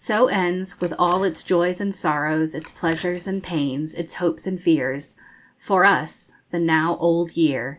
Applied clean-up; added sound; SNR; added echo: neural mask model Resemble Enhance denoiser.